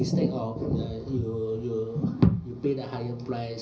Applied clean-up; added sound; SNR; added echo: none; none; none; reverberation time 0.5 s.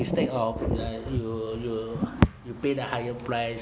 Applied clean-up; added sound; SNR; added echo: none; none; none; none.